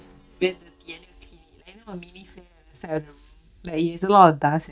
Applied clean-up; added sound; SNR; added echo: neural mask model DeepFilterNet 3.